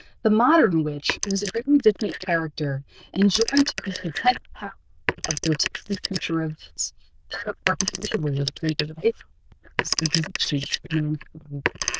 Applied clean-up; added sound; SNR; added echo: neural diffusion model UNIVERSE++.